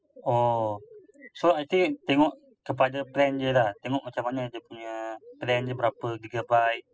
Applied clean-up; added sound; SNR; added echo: classical method spectral subtraction.